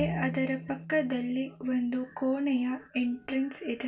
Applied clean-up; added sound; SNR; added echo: none; Bowed string instrument; 11 dB; reverberation time 0.2 s.